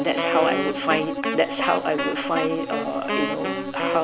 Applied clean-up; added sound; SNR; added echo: none; Wind instrument, woodwind instrument + Bowed string instrument; 1 dB; none.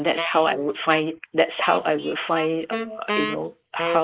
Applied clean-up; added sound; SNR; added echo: neural mask model Resemble Enhance denoiser.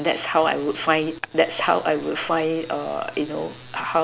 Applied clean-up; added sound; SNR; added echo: none; none; none; none.